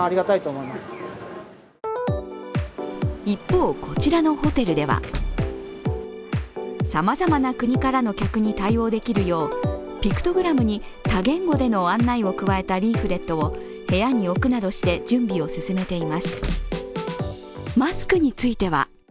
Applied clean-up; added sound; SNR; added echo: none; Door / Car; 10 dB; none.